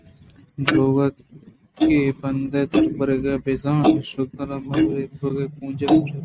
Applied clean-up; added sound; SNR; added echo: neural mask model RNNoise.